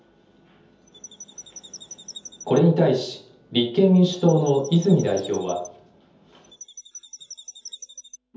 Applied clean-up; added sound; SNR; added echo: none; Chirp, tweet; 19 dB; reverberation time 0.5 s.